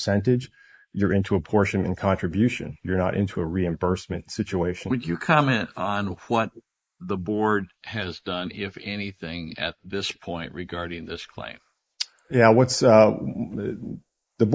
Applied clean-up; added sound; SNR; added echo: neural mask model Resemble Enhance denoiser.